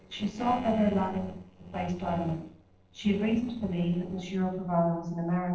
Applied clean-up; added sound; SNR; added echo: neural separator model SepFormer DNS4.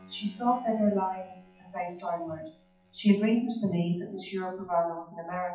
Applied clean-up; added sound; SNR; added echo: classical method WPE with log-MMSE.